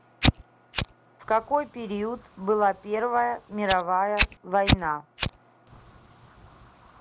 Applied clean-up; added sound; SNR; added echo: none; Fire; 0 dB; none.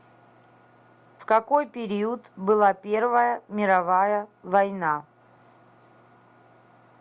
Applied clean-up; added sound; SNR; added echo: none; none; none; none.